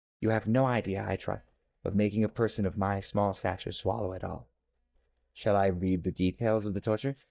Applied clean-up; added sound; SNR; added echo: neural mask model DeepFilterNet 3.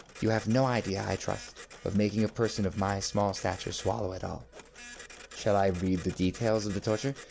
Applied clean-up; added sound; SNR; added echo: none; Printer; 19 dB; none.